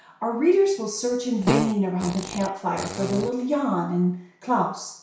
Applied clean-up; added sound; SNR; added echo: none; Fart; 6 dB; reverberation time 0.6 s.